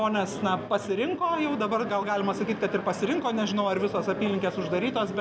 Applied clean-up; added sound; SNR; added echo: none; none; none; none.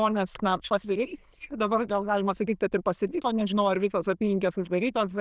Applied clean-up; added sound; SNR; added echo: neural diffusion model UNIVERSE++.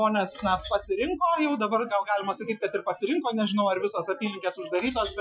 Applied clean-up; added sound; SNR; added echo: classical method Wiener filter.